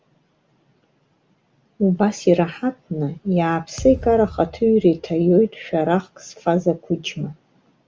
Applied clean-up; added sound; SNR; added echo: none; Thump, thud; 17 dB; none.